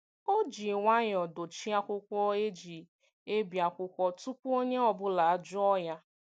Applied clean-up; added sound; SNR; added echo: none; none; none; none.